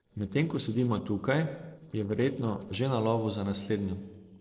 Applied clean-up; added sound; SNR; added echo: neural separator model SepFormer DNS4.